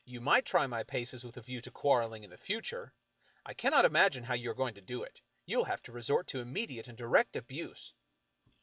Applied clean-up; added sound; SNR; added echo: none; none; none; none.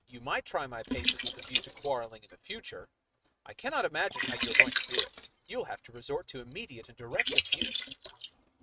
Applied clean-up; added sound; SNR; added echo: neural mask model RNNoise.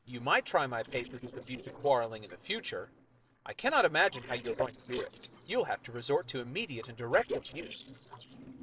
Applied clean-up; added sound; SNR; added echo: neural separator model SepFormer DNS4.